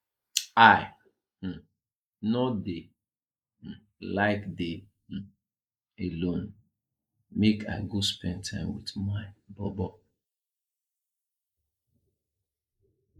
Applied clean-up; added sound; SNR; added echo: neural mask model Resemble Enhance denoiser.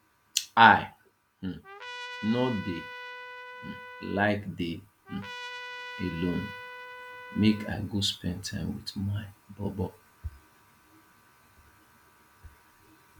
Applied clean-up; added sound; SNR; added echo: none; Trumpet; 12 dB; none.